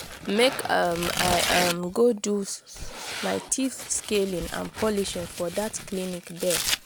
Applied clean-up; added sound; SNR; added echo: none; Tearing; 6 dB; none.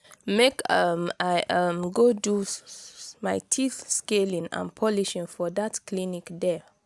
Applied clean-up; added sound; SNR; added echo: none; none; none; none.